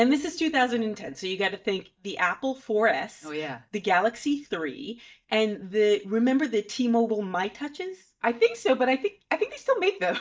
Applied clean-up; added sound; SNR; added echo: neural mask model DeepFilterNet 3.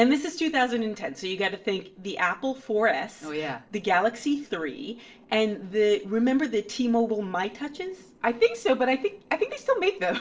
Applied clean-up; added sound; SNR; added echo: neural separator model SepFormer DNS4.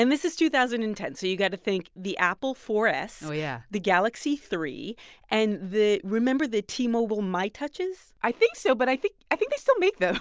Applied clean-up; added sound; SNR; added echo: none; none; none; none.